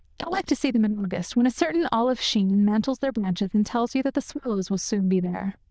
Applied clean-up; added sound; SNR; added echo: neural diffusion model UNIVERSE++.